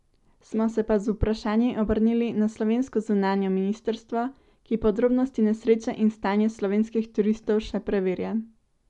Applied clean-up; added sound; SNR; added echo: none; none; none; none.